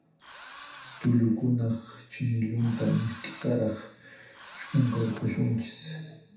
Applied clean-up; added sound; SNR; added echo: none; Engine / Drill; 16 dB; reverberation time 0.7 s.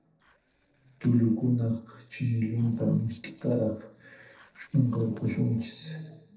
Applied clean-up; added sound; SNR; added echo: neural separator model SepFormer DNS4.